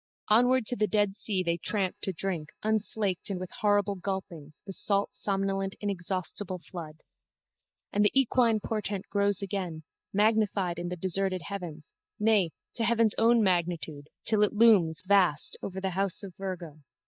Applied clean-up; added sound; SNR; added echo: neural mask model DeepFilterNet 3.